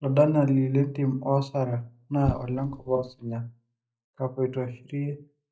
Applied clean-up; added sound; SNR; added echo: neural mask model DeepFilterNet 3.